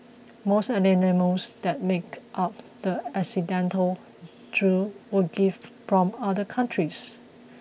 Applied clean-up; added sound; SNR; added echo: none; none; none; none.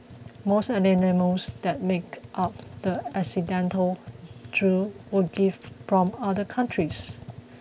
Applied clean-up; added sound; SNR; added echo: none; Computer keyboard; 18 dB; none.